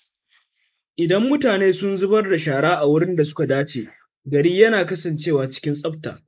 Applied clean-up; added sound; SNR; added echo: neural mask model Resemble Enhance denoiser.